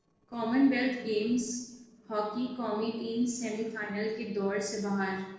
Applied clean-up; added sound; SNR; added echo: neural separator model SepFormer DNS4.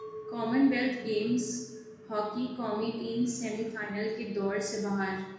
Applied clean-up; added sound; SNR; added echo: none; Chink, clink; 17 dB; reverberation time 1.0 s.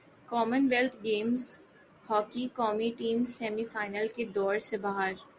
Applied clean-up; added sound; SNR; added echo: none; none; none; none.